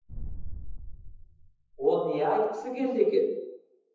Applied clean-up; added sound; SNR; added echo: classical method WPE with log-MMSE.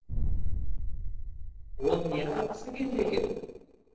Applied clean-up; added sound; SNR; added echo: neural separator model SepFormer DNS4.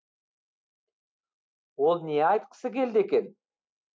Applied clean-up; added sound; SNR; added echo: none; none; none; none.